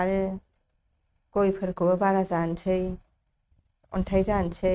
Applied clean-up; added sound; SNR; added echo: neural mask model RNNoise.